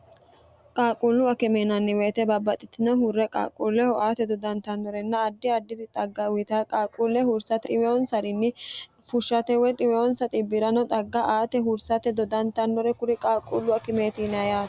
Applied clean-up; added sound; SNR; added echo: none; none; none; none.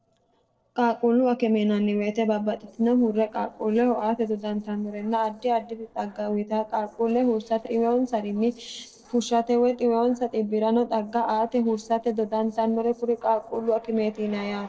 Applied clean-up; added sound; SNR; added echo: neural separator model SepFormer DNS4.